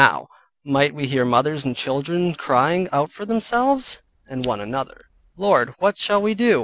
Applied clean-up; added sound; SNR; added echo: neural separator model SepFormer DNS4.